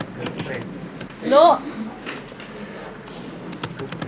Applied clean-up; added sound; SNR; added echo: none; Computer keyboard; 8 dB; none.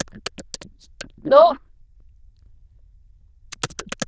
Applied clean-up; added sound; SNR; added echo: neural diffusion model UNIVERSE++.